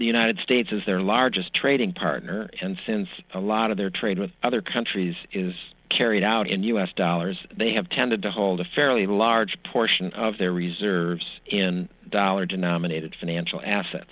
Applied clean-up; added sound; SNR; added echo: none; none; none; none.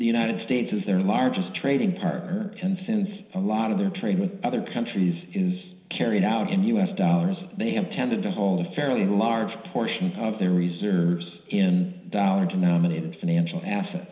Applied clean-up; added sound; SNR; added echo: none; none; none; reverberation time 0.9 s.